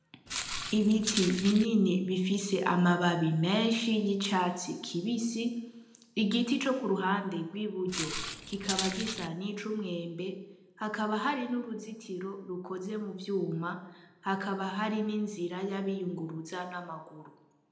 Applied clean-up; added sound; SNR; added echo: none; Walk, footsteps; 5 dB; reverberation time 0.8 s.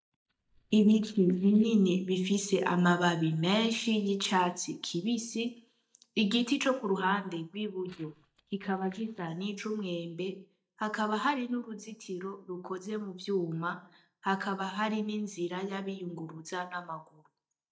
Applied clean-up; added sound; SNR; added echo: neural mask model DeepFilterNet 3.